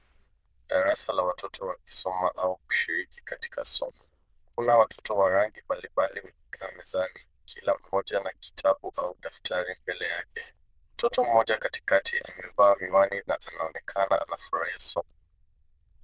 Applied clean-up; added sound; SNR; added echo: neural diffusion model UNIVERSE++.